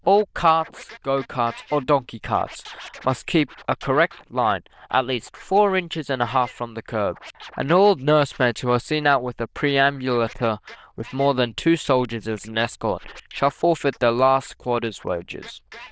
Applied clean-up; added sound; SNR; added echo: neural diffusion model UNIVERSE++.